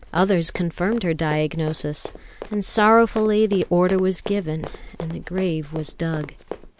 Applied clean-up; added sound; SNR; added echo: none; Run; 16 dB; none.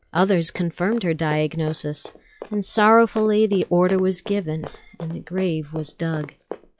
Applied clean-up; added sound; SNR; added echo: classical method log-MMSE.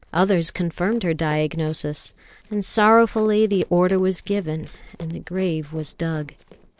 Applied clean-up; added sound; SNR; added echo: neural separator model SepFormer DNS4.